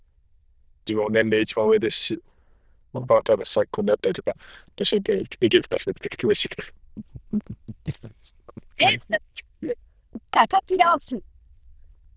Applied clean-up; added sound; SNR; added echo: neural diffusion model UNIVERSE++.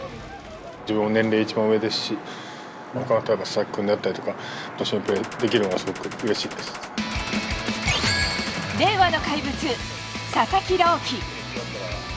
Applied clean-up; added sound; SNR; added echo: none; Gunshot, gunfire; 13 dB; none.